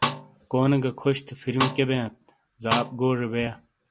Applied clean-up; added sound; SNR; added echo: none; Snare drum; 5 dB; none.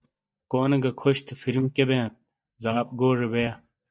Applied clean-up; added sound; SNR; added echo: neural mask model DeepFilterNet 3.